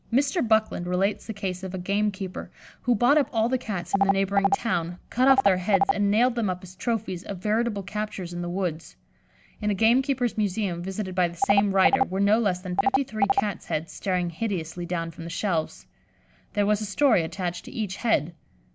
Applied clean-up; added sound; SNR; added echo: none; Telephone; 1 dB; none.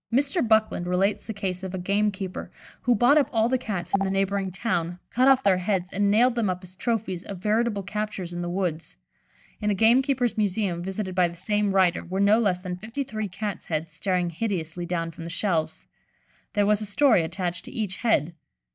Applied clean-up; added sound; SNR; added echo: neural mask model DeepFilterNet 3.